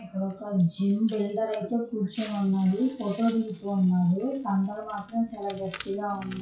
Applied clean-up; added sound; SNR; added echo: classical method WPE with log-MMSE.